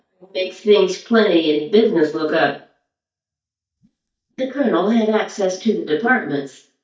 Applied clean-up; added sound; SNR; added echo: neural mask model DeepFilterNet 3.